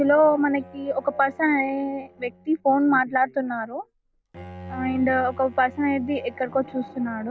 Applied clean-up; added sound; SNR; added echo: none; Bowed string instrument; 19 dB; none.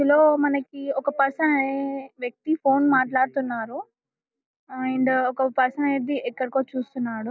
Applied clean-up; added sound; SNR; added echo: none; none; none; none.